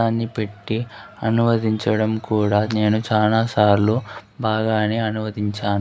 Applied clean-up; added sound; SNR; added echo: none; none; none; none.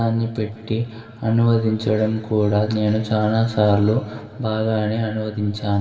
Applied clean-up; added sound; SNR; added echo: none; none; none; reverberation time 1.8 s.